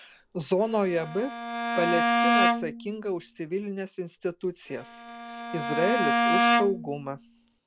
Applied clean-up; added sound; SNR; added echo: none; Bowed string instrument; -2 dB; none.